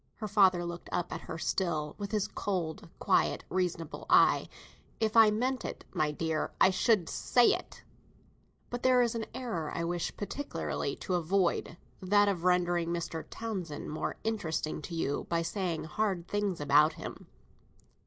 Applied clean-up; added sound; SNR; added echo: none; none; none; none.